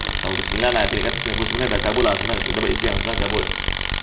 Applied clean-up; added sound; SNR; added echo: none; Tools; -3 dB; none.